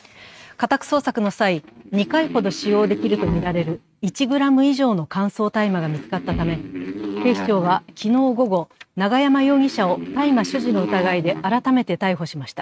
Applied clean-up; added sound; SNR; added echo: neural mask model RNNoise.